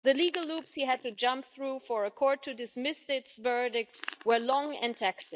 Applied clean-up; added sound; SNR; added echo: neural mask model DeepFilterNet 3.